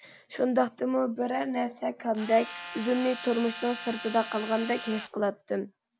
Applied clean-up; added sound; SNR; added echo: none; Tools; 11 dB; none.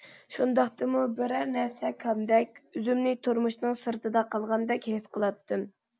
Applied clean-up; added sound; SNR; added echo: none; none; none; none.